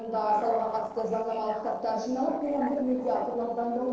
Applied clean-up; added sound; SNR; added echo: neural separator model SepFormer DNS4.